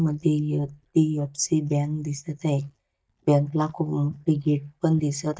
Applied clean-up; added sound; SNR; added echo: neural mask model DeepFilterNet 3.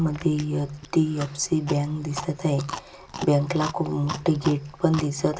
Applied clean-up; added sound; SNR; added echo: none; Chewing, mastication; 14 dB; none.